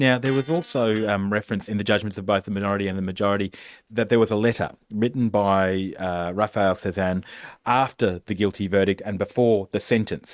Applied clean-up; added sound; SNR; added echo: neural mask model RNNoise.